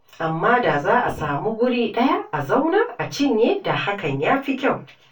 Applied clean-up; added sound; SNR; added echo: none; none; none; reverberation time 0.2 s.